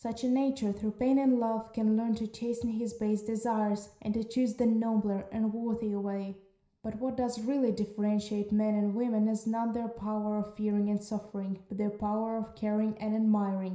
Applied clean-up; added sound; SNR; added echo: none; none; none; reverberation time 0.5 s.